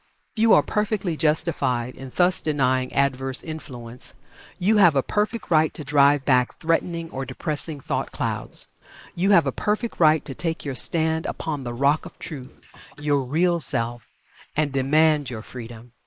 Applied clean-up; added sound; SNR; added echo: neural mask model Resemble Enhance denoiser.